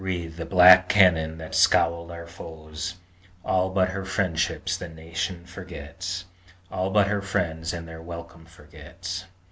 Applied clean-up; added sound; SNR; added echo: none; none; none; none.